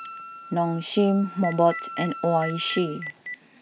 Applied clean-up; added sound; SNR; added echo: none; Wind instrument, woodwind instrument + Telephone; 12 dB; none.